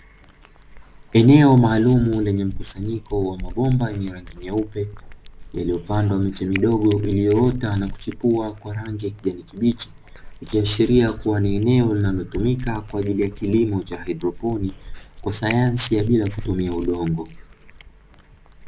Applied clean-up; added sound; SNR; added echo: none; Cat; 13 dB; none.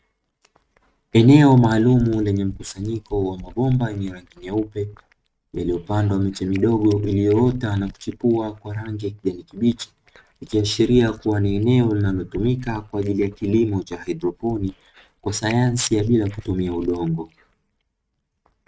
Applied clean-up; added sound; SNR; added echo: neural mask model RNNoise.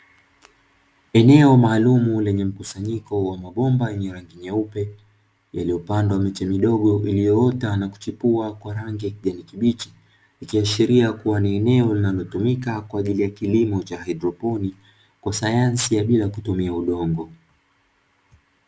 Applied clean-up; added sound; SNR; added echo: none; none; none; none.